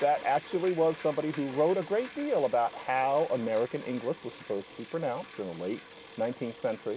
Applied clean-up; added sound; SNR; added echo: none; Bicycle; 13 dB; none.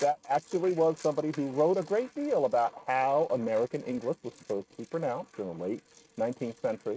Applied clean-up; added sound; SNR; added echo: neural mask model RNNoise.